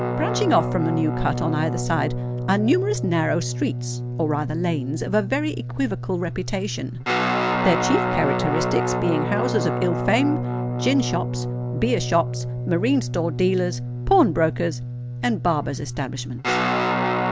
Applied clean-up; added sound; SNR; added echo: none; Guitar; 2 dB; none.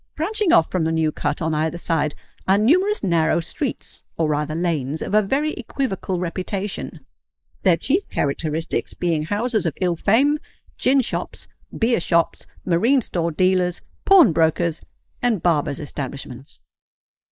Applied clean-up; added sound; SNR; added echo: neural mask model Resemble Enhance denoiser.